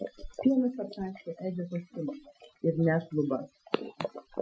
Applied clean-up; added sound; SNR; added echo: classical method Wiener filter.